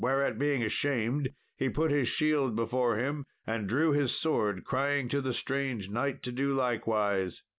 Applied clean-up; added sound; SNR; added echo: none; none; none; none.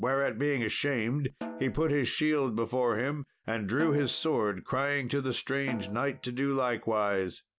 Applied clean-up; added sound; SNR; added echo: none; Snare drum; 17 dB; none.